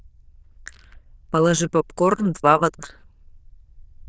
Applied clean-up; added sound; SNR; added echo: neural diffusion model UNIVERSE++.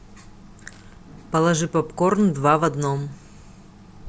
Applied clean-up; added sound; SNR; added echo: none; Fire; 13 dB; none.